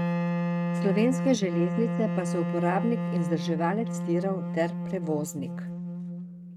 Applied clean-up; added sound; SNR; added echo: neural mask model RNNoise.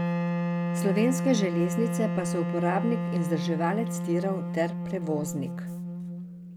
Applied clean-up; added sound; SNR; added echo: none; Wind instrument, woodwind instrument; 0 dB; none.